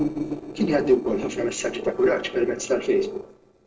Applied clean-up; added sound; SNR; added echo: neural separator model SepFormer DNS4.